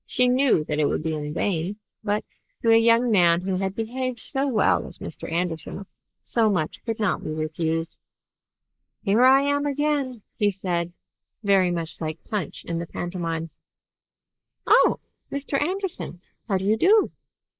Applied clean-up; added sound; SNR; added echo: neural mask model Resemble Enhance denoiser.